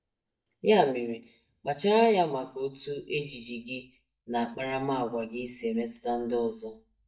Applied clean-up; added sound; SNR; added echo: neural mask model DeepFilterNet 3.